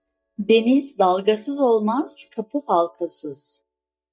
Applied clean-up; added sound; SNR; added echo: neural mask model DeepFilterNet 3.